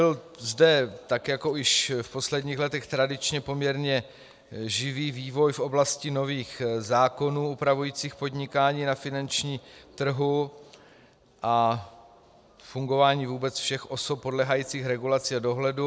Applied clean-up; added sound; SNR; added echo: none; none; none; none.